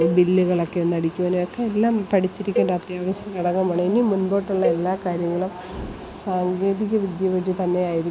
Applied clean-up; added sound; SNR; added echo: none; Cowbell; 10 dB; none.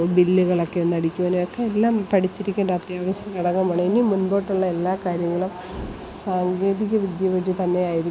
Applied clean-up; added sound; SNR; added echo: none; none; none; none.